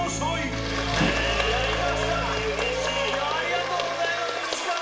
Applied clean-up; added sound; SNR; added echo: none; Microwave oven; 12 dB; reverberation time 1.1 s.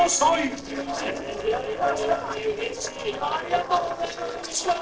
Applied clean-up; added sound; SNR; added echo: neural separator model SepFormer DNS4.